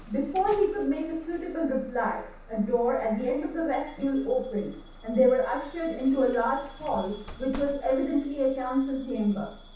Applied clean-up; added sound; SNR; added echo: none; Bus / Alarm; 17 dB; reverberation time 0.7 s.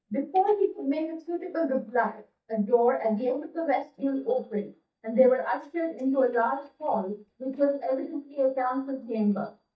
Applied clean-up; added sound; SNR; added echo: neural mask model DeepFilterNet 3.